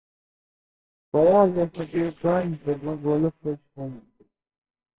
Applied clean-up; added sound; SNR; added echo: neural separator model SepFormer WHAMR!.